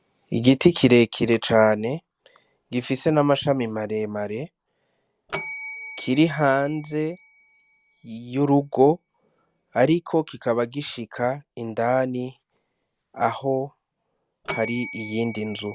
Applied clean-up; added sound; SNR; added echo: none; Bell; 16 dB; none.